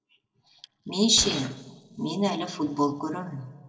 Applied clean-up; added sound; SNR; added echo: neural separator model SepFormer DNS4.